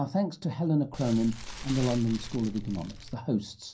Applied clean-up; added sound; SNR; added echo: none; Fire; 11 dB; reverberation time 0.3 s.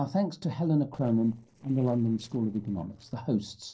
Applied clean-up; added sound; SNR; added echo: neural separator model SepFormer DNS4.